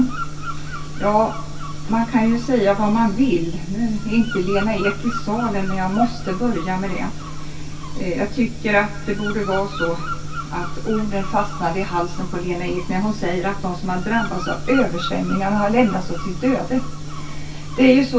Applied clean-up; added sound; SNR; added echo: none; Bird vocalization, bird call, bird song; 15 dB; reverberation time 0.2 s.